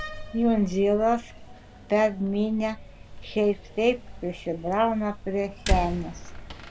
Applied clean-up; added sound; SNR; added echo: none; Slam; 9 dB; none.